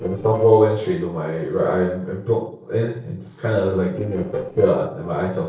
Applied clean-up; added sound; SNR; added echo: neural separator model SepFormer DNS4.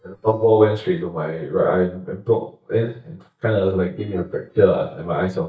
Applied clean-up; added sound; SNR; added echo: neural mask model DeepFilterNet 3.